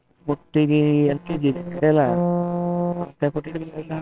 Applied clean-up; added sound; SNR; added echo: neural separator model SepFormer WHAMR!.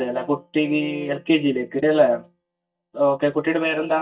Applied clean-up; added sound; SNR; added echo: neural mask model DeepFilterNet 3.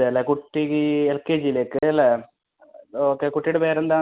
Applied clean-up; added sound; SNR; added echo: none; none; none; none.